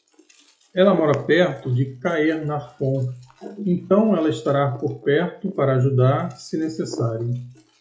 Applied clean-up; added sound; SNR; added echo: classical method log-MMSE.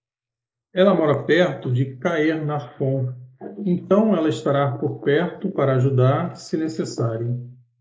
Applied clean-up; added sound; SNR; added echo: neural mask model Resemble Enhance denoiser.